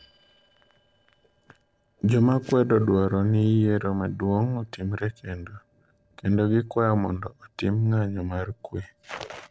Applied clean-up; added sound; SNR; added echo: neural separator model SepFormer DNS4.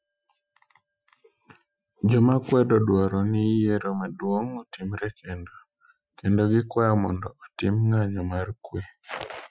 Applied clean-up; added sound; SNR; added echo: classical method Wiener filter.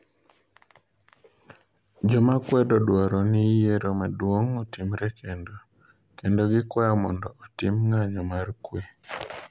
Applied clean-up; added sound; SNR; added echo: none; none; none; none.